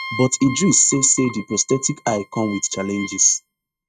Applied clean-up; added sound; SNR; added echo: neural mask model RNNoise.